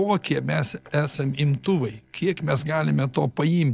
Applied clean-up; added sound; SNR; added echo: neural separator model SepFormer DNS4.